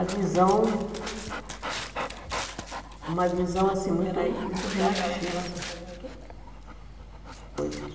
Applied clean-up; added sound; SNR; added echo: none; Dog; 9 dB; reverberation time 2.4 s.